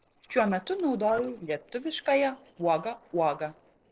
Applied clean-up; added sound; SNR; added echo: neural separator model SepFormer DNS4.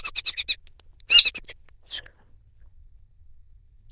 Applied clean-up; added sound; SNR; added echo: neural diffusion model UNIVERSE++.